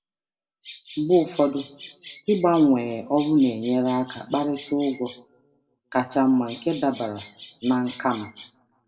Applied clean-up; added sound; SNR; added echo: none; Bird vocalization, bird call, bird song; 18 dB; reverberation time 0.6 s.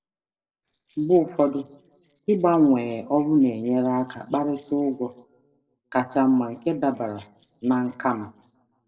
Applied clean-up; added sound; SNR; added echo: neural separator model SepFormer DNS4.